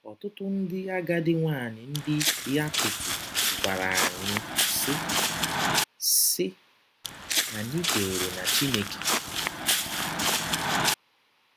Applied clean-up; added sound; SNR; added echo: none; Walk, footsteps; -3 dB; none.